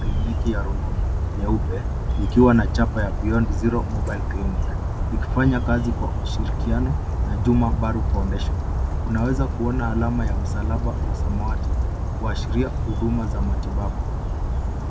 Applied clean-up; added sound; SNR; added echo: none; Bird vocalization, bird call, bird song; -3 dB; none.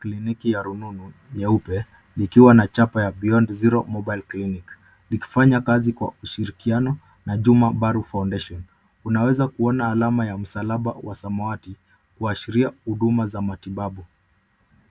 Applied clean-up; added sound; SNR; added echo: none; none; none; none.